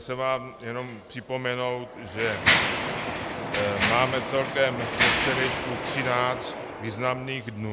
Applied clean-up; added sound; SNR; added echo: none; Mechanisms; 0 dB; none.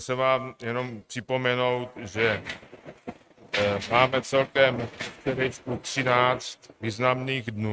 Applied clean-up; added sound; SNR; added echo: neural mask model RNNoise.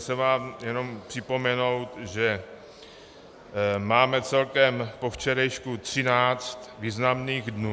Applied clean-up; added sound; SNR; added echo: none; none; none; none.